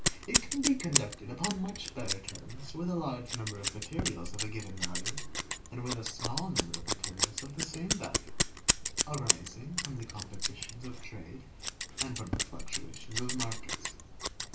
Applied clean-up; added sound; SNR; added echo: none; Scissors; -5 dB; reverberation time 0.3 s.